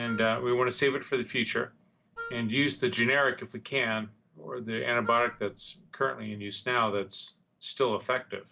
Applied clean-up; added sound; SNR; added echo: none; Wind instrument, woodwind instrument; 15 dB; none.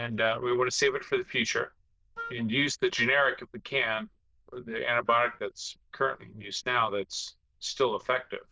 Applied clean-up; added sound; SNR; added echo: neural diffusion model UNIVERSE++.